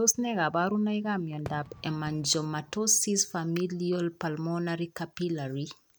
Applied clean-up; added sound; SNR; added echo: none; Fireworks; 20 dB; none.